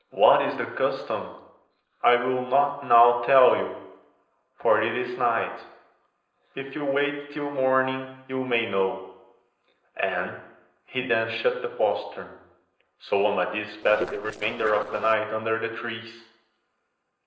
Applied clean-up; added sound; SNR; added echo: neural separator model SepFormer DNS4.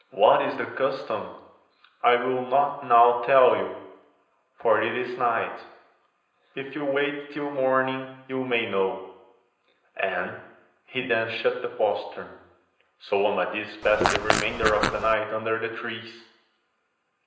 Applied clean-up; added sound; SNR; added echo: none; Fart; 0 dB; reverberation time 0.9 s.